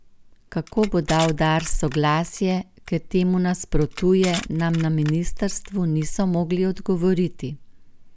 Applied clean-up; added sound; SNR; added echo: none; Crushing; 16 dB; none.